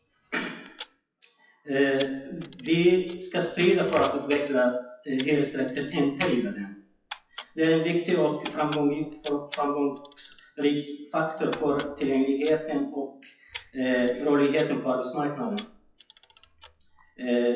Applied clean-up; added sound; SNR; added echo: classical method WPE with log-MMSE.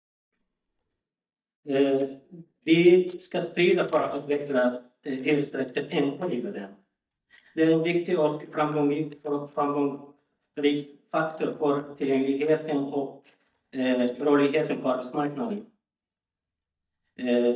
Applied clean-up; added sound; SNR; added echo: neural mask model DeepFilterNet 3.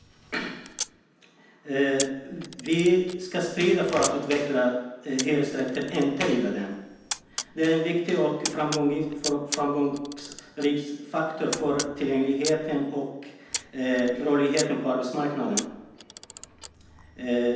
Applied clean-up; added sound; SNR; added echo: none; Camera; 12 dB; reverberation time 0.9 s.